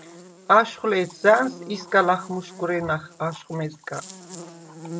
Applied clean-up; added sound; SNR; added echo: none; Buzz; 18 dB; none.